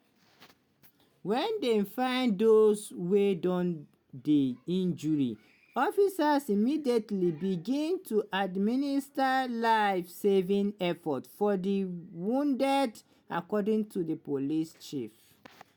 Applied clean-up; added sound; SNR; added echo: none; none; none; none.